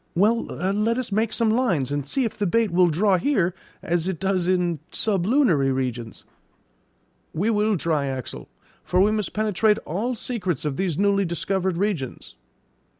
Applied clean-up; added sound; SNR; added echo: none; Bass drum; 15 dB; none.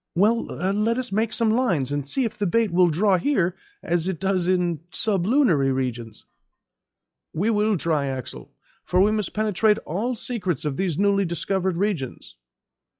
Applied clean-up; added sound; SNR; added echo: classical method log-MMSE.